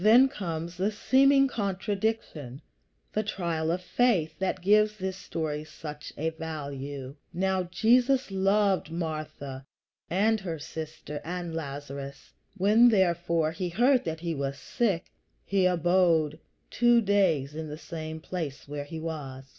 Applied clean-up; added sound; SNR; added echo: none; none; none; none.